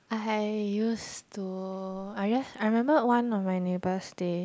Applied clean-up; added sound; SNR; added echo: none; none; none; none.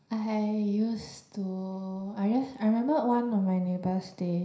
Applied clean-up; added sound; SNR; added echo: none; none; none; reverberation time 0.5 s.